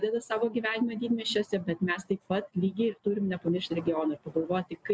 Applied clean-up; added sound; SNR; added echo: none; none; none; none.